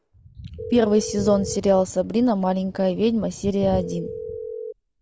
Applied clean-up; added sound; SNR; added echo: none; Telephone; 10 dB; none.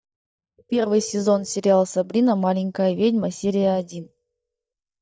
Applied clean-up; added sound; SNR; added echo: neural mask model DeepFilterNet 3.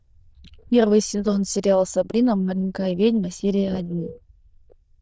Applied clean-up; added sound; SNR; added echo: neural diffusion model UNIVERSE++.